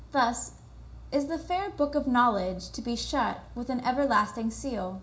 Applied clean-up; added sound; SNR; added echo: none; none; none; reverberation time 0.4 s.